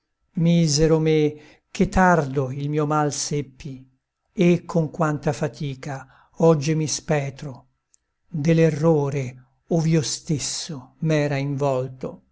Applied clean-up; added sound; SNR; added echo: none; none; none; none.